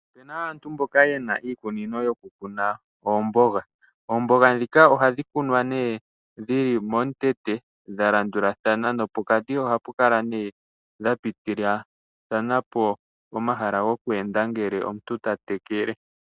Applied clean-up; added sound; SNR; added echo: none; none; none; none.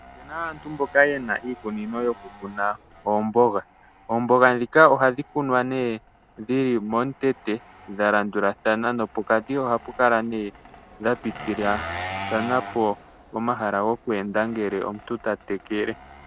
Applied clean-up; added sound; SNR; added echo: none; Engine; 17 dB; none.